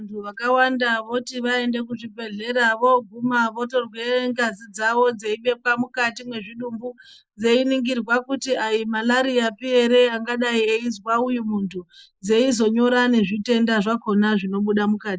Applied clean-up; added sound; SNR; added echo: neural mask model Resemble Enhance denoiser.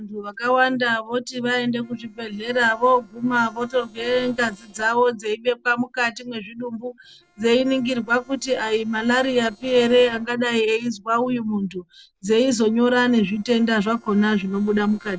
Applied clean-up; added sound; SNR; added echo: neural separator model SepFormer DNS4.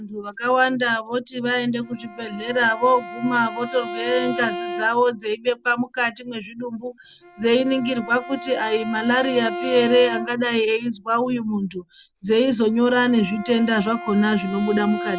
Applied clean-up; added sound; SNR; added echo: none; Bowed string instrument; 12 dB; none.